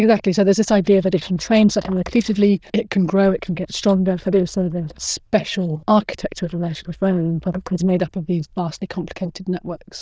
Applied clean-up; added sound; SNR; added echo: neural diffusion model UNIVERSE++.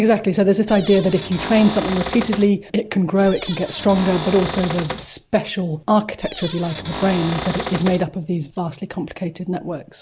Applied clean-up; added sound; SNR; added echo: none; Cupboard open or close / Door; 9 dB; none.